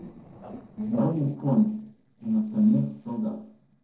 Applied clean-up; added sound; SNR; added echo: neural separator model SepFormer DNS4.